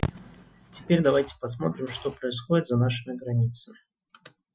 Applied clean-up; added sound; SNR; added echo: classical method Wiener filter.